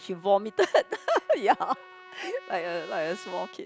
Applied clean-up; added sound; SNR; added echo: none; Trumpet; 20 dB; none.